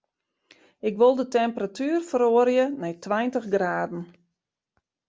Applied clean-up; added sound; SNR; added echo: none; none; none; none.